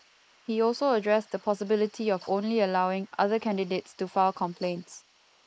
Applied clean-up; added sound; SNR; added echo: neural mask model Resemble Enhance denoiser.